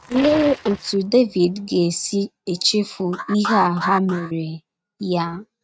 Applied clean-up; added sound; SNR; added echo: neural mask model RNNoise.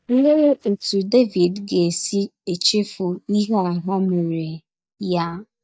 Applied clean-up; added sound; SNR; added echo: neural mask model DeepFilterNet 3.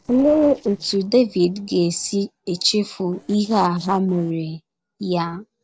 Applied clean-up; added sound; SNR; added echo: neural separator model SepFormer DNS4.